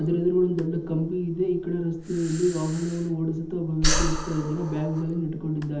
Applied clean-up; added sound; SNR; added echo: none; Breathing; 6 dB; reverberation time 1.2 s.